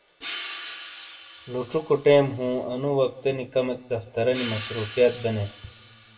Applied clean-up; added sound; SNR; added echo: none; Hi-hat; 12 dB; reverberation time 0.6 s.